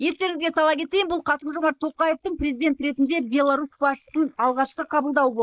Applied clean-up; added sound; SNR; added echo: neural mask model Resemble Enhance denoiser.